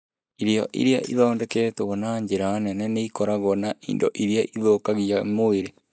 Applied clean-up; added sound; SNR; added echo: neural mask model DeepFilterNet 3.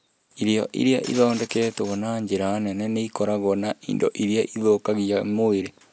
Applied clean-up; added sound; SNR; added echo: none; Glass; 19 dB; none.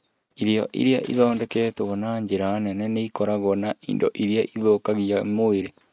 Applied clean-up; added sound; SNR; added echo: neural mask model RNNoise.